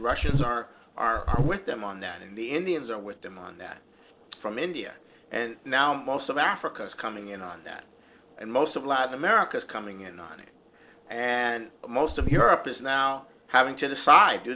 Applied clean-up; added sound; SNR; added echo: neural separator model SepFormer DNS4.